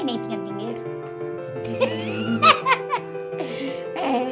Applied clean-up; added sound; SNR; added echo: none; Piano; 6 dB; none.